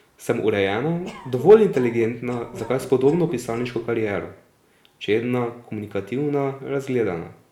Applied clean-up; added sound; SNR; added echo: none; Cough; 18 dB; none.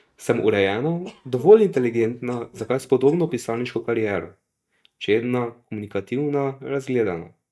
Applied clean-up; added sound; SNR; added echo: neural mask model DeepFilterNet 3.